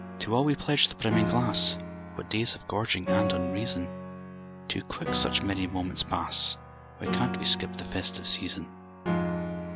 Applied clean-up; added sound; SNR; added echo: none; Piano; 2 dB; none.